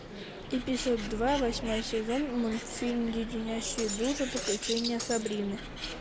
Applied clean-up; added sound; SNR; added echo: none; Shatter + Bird; 6 dB; none.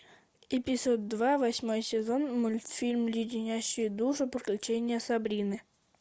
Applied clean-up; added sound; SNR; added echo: none; none; none; none.